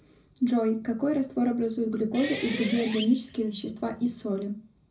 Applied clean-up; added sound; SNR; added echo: none; Guitar; 11 dB; reverberation time 0.4 s.